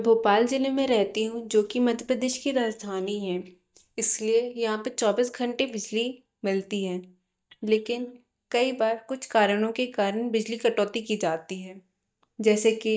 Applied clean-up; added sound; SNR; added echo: neural mask model DeepFilterNet 3.